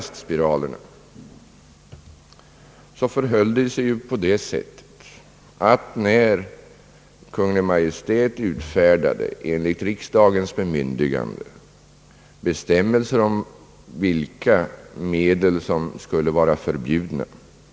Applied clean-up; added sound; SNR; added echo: none; none; none; none.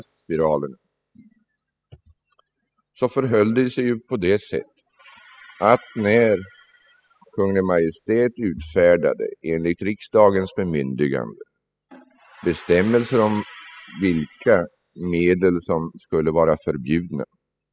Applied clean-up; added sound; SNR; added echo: classical method spectral subtraction.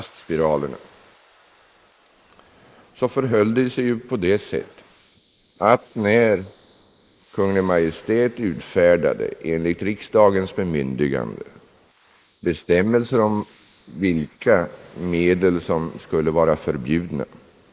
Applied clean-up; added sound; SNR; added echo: neural mask model Resemble Enhance denoiser.